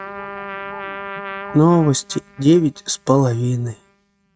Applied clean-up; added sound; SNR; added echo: neural mask model RNNoise.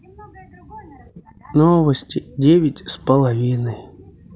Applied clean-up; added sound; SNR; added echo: none; none; none; none.